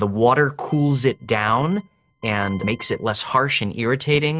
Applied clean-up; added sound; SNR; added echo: neural mask model RNNoise.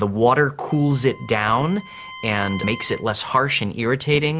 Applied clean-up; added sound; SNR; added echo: none; Bowed string instrument; 19 dB; none.